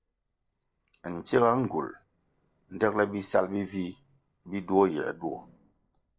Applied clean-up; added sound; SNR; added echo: neural separator model SepFormer DNS4.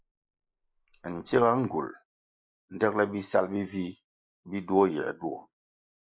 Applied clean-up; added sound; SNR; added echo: neural mask model Resemble Enhance denoiser.